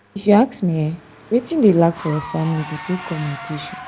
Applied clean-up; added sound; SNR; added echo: none; Engine / Car; 16 dB; none.